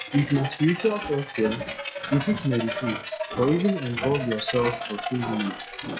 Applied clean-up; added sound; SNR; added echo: classical method log-MMSE.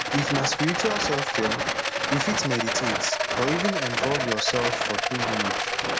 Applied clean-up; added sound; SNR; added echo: none; Rattle; -3 dB; none.